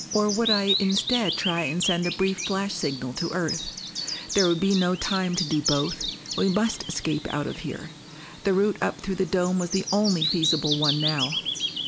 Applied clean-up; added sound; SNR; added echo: none; Bird vocalization, bird call, bird song; 5 dB; none.